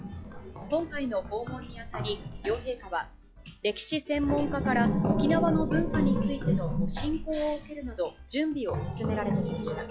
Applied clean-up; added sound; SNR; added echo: classical method log-MMSE.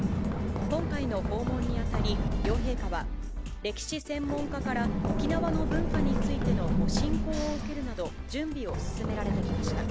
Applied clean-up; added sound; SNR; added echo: none; Run; -4 dB; none.